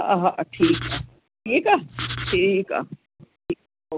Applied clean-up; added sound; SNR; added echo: none; Writing; 8 dB; none.